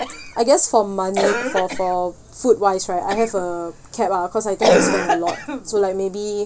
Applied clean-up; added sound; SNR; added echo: none; Cough; 4 dB; none.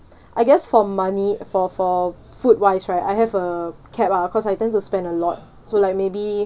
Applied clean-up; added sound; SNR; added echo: none; none; none; none.